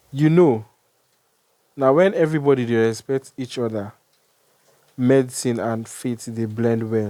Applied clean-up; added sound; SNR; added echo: none; none; none; none.